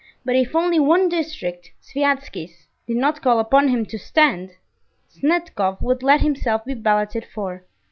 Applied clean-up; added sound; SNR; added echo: none; none; none; none.